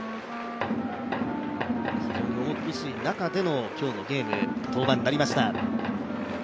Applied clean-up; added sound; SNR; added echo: none; Wind instrument, woodwind instrument; 11 dB; none.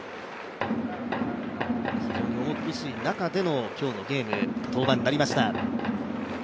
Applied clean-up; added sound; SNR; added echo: none; none; none; none.